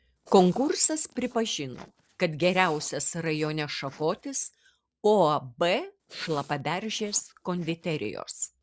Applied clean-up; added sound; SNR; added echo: neural separator model SepFormer DNS4.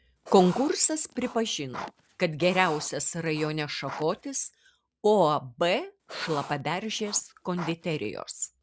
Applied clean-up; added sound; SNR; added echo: none; Writing; 16 dB; none.